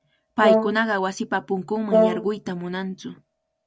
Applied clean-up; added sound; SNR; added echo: none; Brass instrument; -2 dB; none.